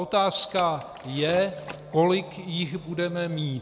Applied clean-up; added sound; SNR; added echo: none; Liquid + Electric guitar; 16 dB; none.